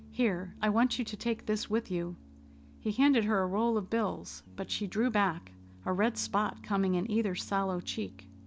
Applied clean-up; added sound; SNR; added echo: none; Piano; 20 dB; none.